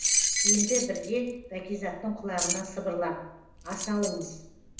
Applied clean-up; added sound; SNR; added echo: none; Keys jangling; -1 dB; reverberation time 0.8 s.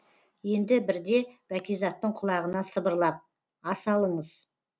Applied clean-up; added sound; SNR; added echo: none; none; none; none.